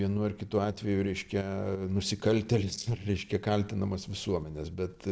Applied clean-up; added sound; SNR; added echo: neural separator model SepFormer DNS4.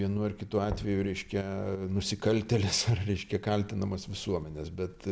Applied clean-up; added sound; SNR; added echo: none; Knock / Wood; 15 dB; none.